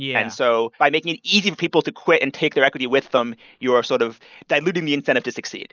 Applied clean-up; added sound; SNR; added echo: neural mask model Resemble Enhance denoiser.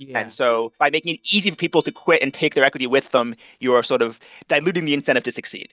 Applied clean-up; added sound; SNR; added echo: neural mask model DeepFilterNet 3.